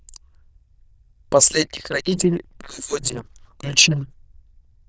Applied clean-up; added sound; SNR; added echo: neural diffusion model UNIVERSE++.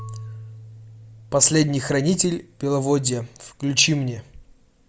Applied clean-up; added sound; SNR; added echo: none; Marimba, xylophone / Wood; 20 dB; none.